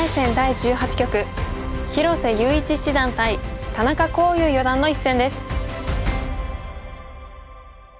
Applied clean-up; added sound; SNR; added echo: none; none; none; none.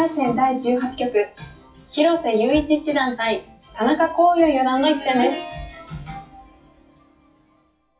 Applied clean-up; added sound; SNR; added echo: classical method WPE with log-MMSE.